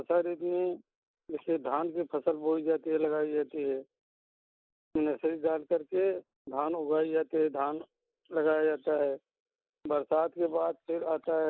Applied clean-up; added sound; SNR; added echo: neural mask model Resemble Enhance denoiser.